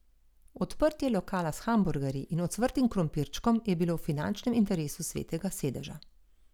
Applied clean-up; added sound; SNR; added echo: none; none; none; none.